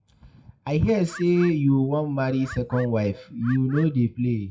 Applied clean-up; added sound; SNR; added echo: classical method WPE with log-MMSE.